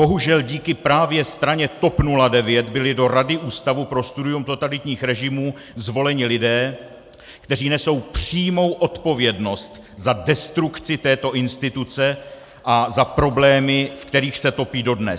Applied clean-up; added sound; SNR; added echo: none; none; none; none.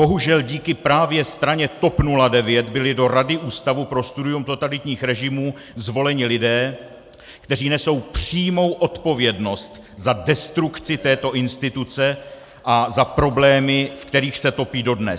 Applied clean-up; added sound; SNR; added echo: none; Burping, eructation; 20 dB; none.